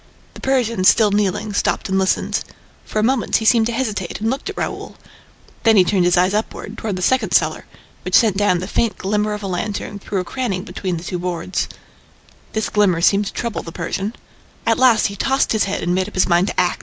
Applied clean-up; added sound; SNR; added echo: none; none; none; none.